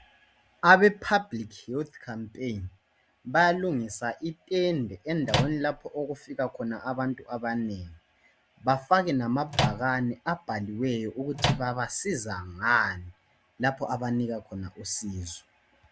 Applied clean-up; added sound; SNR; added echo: none; Microwave oven; 1 dB; none.